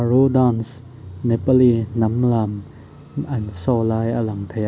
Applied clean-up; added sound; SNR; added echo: none; none; none; none.